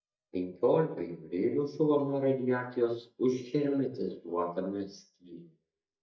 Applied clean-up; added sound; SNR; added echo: neural mask model DeepFilterNet 3.